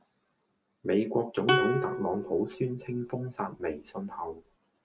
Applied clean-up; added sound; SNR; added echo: none; Plucked string instrument; 1 dB; none.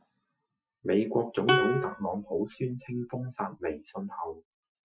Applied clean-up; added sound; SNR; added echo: classical method Wiener filter.